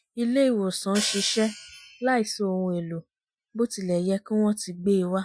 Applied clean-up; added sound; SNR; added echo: classical method Wiener filter.